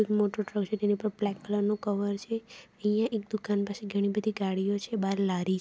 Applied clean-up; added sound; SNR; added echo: none; none; none; none.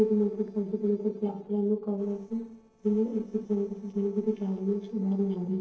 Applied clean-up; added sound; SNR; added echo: neural separator model SepFormer DNS4.